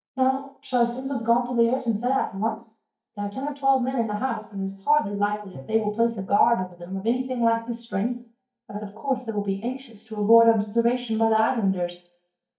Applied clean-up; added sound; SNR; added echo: neural mask model DeepFilterNet 3.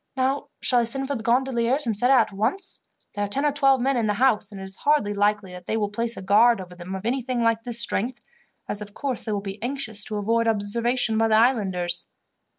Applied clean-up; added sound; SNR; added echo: none; none; none; none.